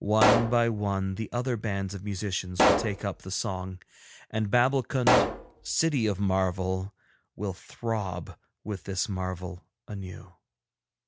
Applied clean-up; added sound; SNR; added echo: none; Explosion; -1 dB; none.